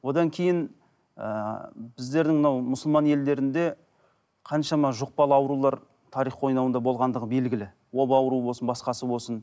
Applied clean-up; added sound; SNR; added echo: none; none; none; none.